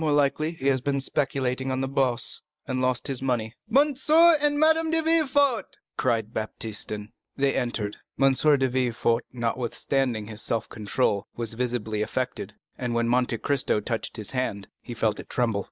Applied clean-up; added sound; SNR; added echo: neural mask model Resemble Enhance denoiser.